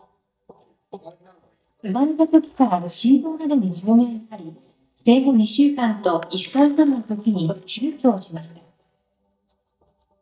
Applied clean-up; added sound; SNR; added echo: neural mask model DeepFilterNet 3.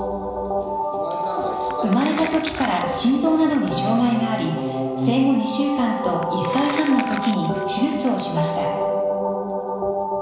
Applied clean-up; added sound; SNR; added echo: none; Crumpling, crinkling; 19 dB; reverberation time 1.0 s.